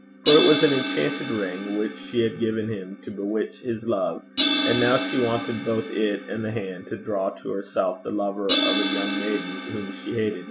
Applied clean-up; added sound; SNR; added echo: none; Crash cymbal; 4 dB; none.